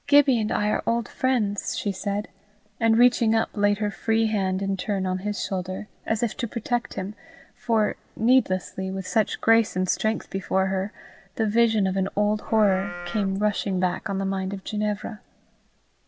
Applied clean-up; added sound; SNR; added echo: none; Livestock, farm animals, working animals; 13 dB; none.